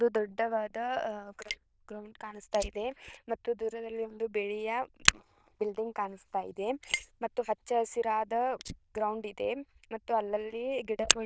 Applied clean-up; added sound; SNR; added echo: neural diffusion model UNIVERSE++.